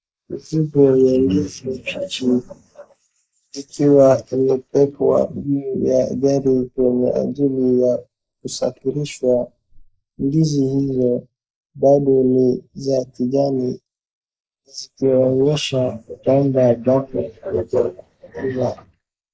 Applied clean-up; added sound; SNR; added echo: neural mask model Resemble Enhance denoiser.